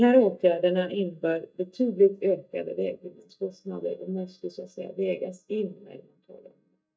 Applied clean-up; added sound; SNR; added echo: neural mask model DeepFilterNet 3.